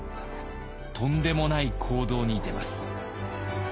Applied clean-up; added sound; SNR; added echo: none; Train + Zipper (clothing); 15 dB; none.